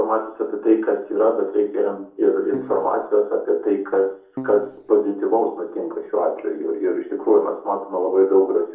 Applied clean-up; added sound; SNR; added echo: neural separator model SepFormer DNS4.